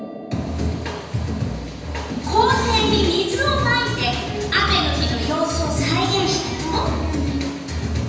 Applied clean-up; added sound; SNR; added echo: none; none; none; reverberation time 1.1 s.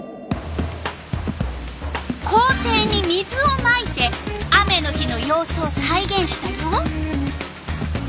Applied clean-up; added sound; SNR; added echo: none; none; none; none.